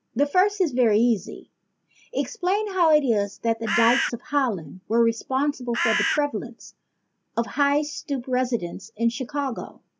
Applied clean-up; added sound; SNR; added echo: none; Bird; 0 dB; none.